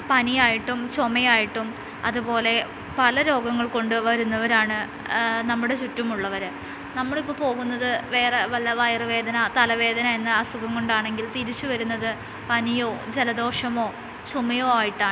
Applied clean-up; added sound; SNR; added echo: none; none; none; none.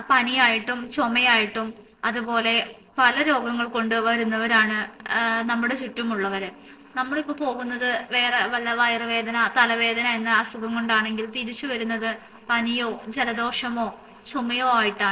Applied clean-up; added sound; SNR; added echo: neural separator model SepFormer DNS4.